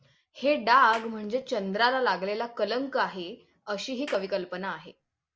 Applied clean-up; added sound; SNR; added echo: none; Clapping; 20 dB; none.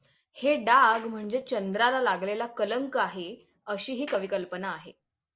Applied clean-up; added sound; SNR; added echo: neural separator model SepFormer DNS4.